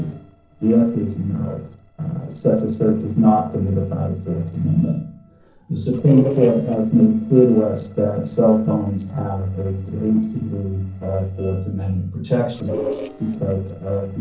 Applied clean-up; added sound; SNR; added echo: neural separator model SepFormer DNS4.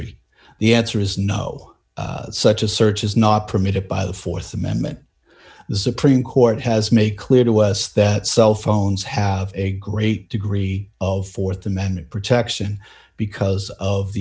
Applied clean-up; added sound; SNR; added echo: none; none; none; none.